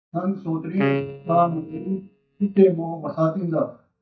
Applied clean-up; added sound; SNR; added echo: neural mask model DeepFilterNet 3.